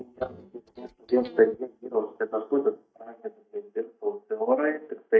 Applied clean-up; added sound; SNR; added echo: neural mask model DeepFilterNet 3.